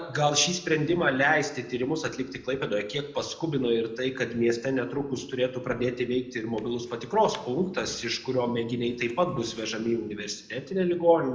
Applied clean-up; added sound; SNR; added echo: none; none; none; reverberation time 0.7 s.